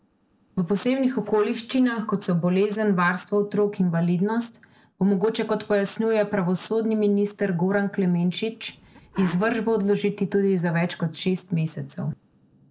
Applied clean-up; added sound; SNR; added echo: neural mask model Resemble Enhance denoiser.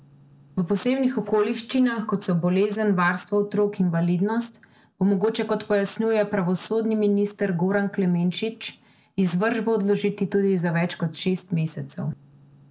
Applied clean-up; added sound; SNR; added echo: none; none; none; none.